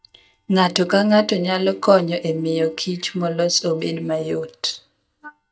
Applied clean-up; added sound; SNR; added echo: neural mask model DeepFilterNet 3.